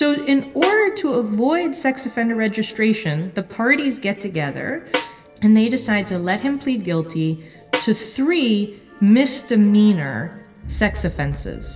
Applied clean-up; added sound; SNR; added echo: none; Snare drum; 10 dB; reverberation time 1.7 s.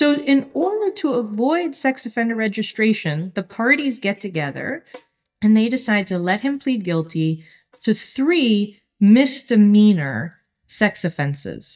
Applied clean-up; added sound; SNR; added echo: neural mask model DeepFilterNet 3.